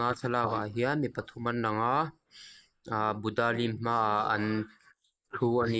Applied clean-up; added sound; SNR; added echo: neural mask model Resemble Enhance denoiser.